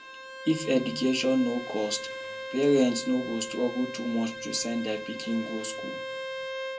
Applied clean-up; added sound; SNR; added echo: none; Bowed string instrument; 9 dB; reverberation time 0.2 s.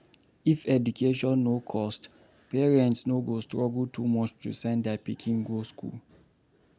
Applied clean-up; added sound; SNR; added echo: none; none; none; none.